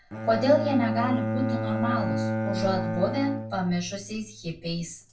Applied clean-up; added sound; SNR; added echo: none; Bowed string instrument; 2 dB; reverberation time 0.3 s.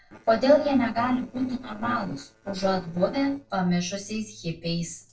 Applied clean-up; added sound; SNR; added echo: neural separator model SepFormer DNS4.